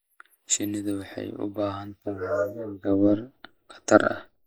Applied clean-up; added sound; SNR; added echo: neural mask model Resemble Enhance denoiser.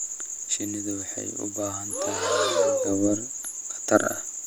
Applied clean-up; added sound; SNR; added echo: none; Breathing; 2 dB; none.